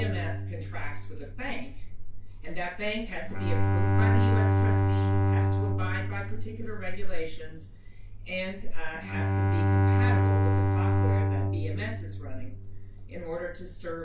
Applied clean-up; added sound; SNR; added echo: none; Bowed string instrument; -3 dB; reverberation time 0.2 s.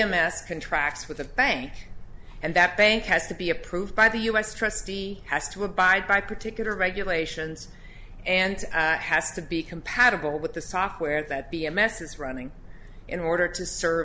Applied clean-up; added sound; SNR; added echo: none; none; none; none.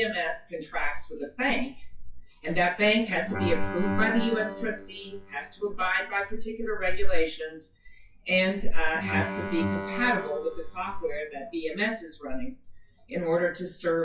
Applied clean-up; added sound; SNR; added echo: classical method WPE with log-MMSE.